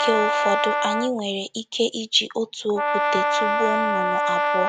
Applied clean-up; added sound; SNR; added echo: none; Brass instrument; -2 dB; none.